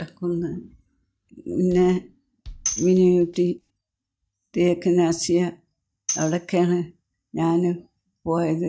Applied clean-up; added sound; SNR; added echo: neural mask model DeepFilterNet 3.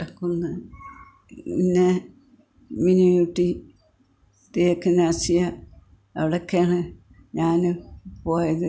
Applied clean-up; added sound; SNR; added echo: none; none; none; none.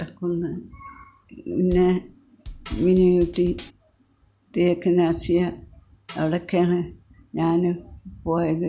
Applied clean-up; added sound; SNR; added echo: none; Bass drum / Snare drum / Drum kit + Tambourine; 9 dB; none.